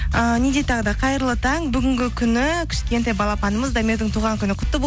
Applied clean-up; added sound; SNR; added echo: none; none; none; none.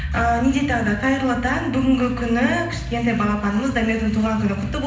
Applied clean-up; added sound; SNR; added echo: none; none; none; reverberation time 0.8 s.